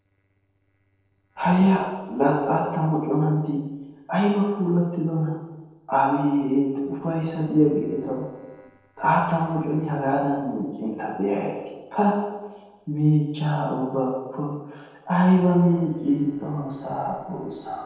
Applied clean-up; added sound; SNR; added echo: neural separator model SepFormer DNS4.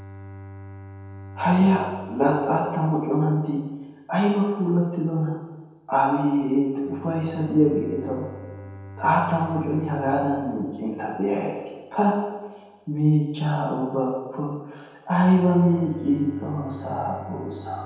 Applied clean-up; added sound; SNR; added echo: none; Bowed string instrument; 19 dB; reverberation time 1.1 s.